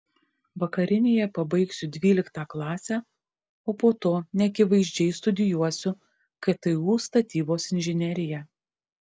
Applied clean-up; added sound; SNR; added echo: none; none; none; none.